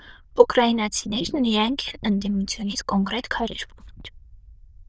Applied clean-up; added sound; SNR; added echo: neural diffusion model UNIVERSE++.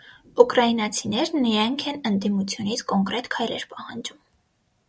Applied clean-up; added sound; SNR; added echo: none; none; none; none.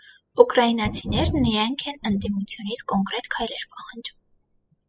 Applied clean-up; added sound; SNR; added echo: classical method spectral subtraction.